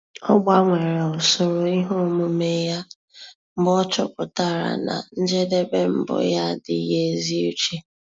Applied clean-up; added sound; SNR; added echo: none; none; none; none.